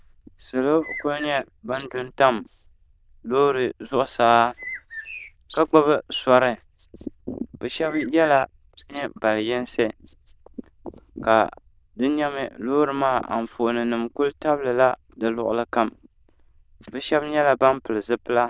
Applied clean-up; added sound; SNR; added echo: neural diffusion model UNIVERSE++.